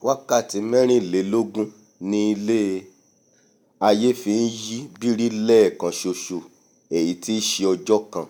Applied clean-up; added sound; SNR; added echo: none; none; none; none.